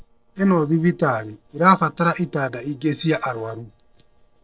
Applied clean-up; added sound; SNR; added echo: neural separator model SepFormer DNS4.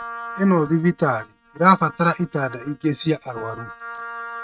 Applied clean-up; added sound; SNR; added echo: neural mask model RNNoise.